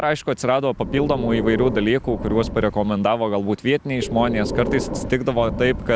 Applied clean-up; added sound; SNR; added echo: none; Breathing; 9 dB; none.